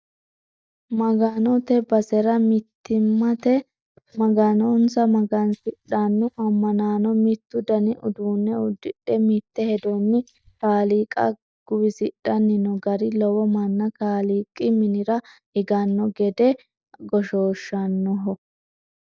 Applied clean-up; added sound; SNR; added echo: neural mask model DeepFilterNet 3.